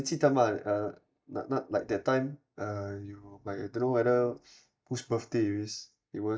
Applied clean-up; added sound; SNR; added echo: neural mask model DeepFilterNet 3.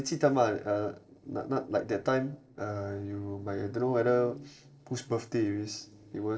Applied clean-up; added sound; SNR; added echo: neural separator model SepFormer DNS4.